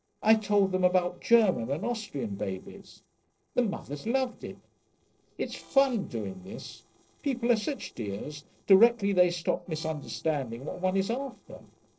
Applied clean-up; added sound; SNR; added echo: neural separator model SepFormer DNS4.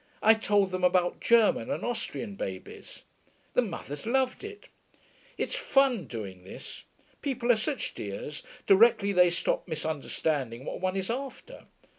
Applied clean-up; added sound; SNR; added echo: none; none; none; none.